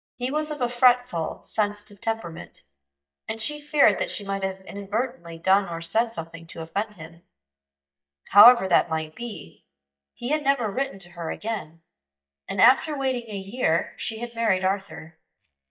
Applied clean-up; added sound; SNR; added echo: neural mask model DeepFilterNet 3.